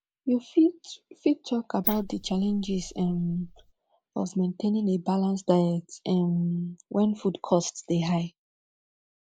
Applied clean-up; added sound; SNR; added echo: neural mask model Resemble Enhance denoiser.